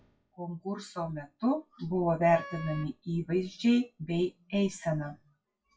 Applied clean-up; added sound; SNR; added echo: classical method WPE with log-MMSE.